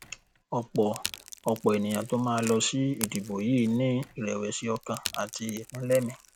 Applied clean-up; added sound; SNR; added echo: none; Crack / Crackle; 14 dB; none.